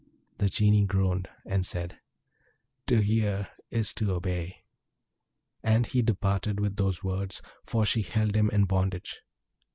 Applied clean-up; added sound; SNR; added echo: none; none; none; none.